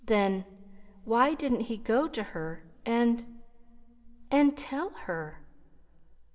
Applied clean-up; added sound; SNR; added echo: none; none; none; reverberation time 1.0 s.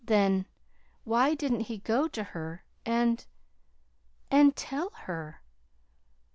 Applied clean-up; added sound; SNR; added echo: none; none; none; none.